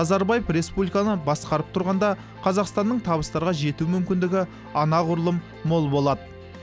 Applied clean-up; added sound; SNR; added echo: none; none; none; none.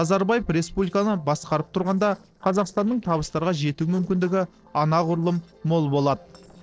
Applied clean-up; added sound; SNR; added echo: neural separator model SepFormer DNS4.